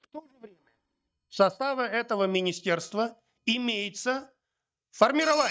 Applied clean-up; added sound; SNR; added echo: neural mask model DeepFilterNet 3.